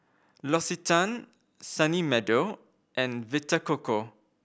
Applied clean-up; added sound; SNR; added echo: none; none; none; none.